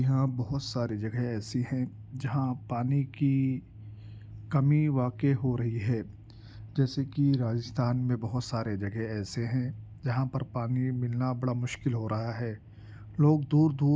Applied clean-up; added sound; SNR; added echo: none; none; none; none.